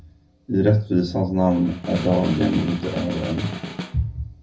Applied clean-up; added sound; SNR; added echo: none; Snare drum; 11 dB; reverberation time 0.4 s.